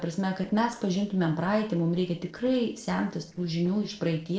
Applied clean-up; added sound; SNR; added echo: neural separator model SepFormer DNS4.